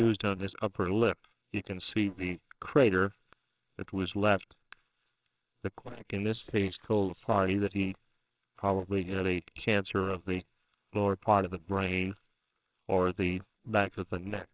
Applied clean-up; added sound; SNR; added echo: neural separator model SepFormer WHAMR!.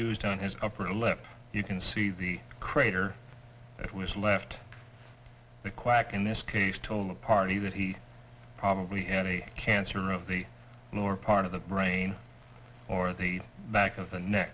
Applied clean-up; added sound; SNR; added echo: none; none; none; none.